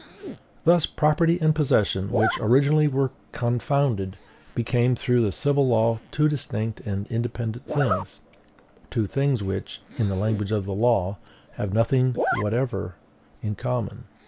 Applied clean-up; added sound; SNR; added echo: none; Zipper (clothing); 12 dB; none.